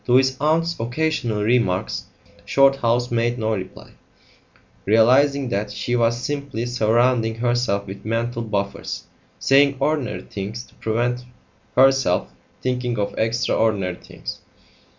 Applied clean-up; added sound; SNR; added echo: none; none; none; none.